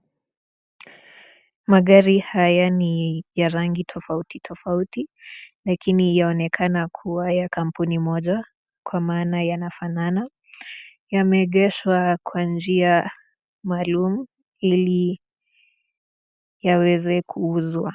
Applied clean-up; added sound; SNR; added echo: none; none; none; none.